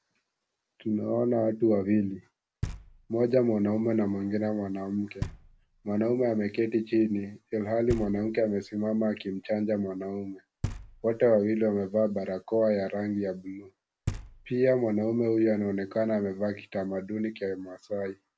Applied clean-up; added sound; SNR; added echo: none; Knock; 16 dB; none.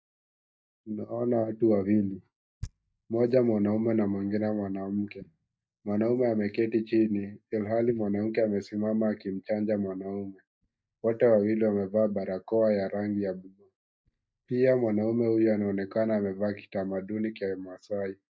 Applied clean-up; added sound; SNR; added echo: neural mask model DeepFilterNet 3.